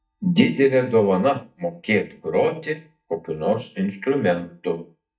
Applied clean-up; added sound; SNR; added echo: neural mask model DeepFilterNet 3.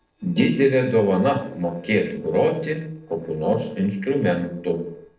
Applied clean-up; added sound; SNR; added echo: neural separator model SepFormer DNS4.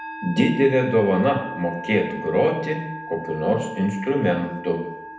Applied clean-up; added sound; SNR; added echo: none; Musical instrument; 12 dB; reverberation time 0.7 s.